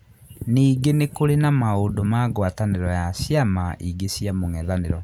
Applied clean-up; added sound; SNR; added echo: none; none; none; none.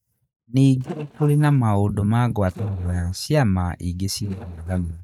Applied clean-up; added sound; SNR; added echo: neural mask model DeepFilterNet 3.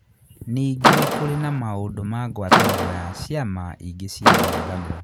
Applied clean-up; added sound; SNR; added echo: none; Car; -5 dB; none.